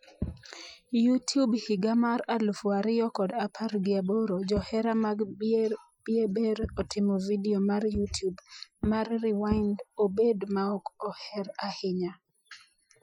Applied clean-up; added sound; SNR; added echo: classical method Wiener filter.